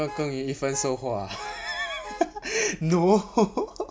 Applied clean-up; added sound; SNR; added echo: none; Alarm / Car; 17 dB; none.